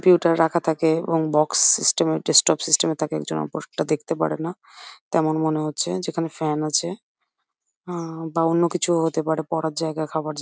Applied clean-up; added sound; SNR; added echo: none; none; none; none.